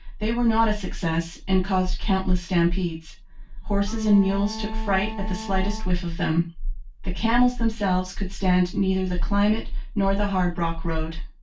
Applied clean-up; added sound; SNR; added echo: none; Bowed string instrument; 13 dB; reverberation time 0.2 s.